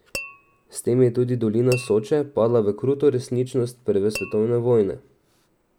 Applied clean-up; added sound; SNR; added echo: none; Tap / Glass; 18 dB; none.